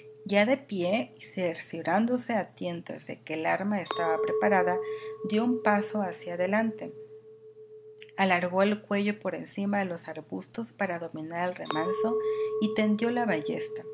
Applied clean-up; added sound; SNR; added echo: none; Chink, clink; 7 dB; none.